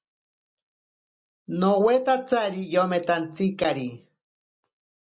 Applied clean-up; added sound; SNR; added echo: none; none; none; none.